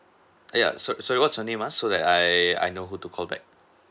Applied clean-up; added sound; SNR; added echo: none; none; none; none.